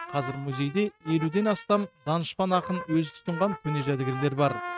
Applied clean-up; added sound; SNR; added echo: neural mask model RNNoise.